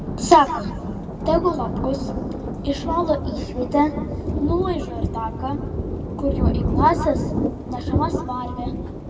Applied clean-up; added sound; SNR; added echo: none; Thunder; 2 dB; reverberation time 1.2 s.